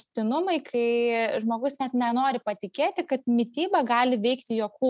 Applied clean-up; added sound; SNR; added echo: none; none; none; none.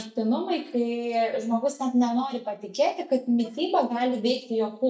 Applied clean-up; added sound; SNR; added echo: neural mask model DeepFilterNet 3.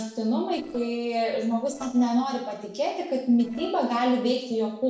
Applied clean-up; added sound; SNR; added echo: neural separator model SepFormer DNS4.